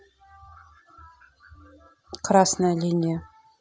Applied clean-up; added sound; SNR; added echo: none; none; none; none.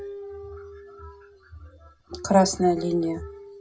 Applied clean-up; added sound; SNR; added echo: none; Guitar; 14 dB; reverberation time 0.4 s.